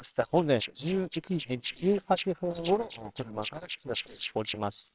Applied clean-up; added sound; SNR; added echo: neural separator model SepFormer WHAMR!.